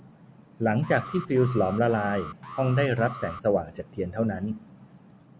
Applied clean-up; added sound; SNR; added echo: none; Alarm; 15 dB; none.